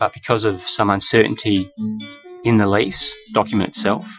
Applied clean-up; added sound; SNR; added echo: classical method Wiener filter.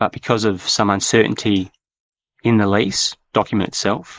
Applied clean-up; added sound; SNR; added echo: neural mask model Resemble Enhance denoiser.